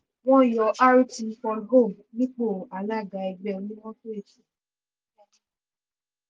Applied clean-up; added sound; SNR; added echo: none; none; none; none.